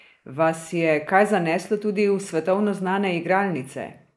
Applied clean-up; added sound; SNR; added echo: neural mask model Resemble Enhance denoiser.